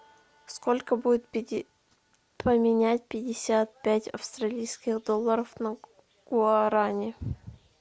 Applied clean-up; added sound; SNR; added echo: none; none; none; none.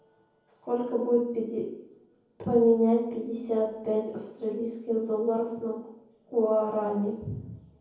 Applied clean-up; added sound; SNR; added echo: none; none; none; reverberation time 0.9 s.